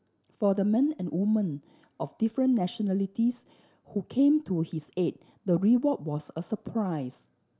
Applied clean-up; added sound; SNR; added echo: none; none; none; none.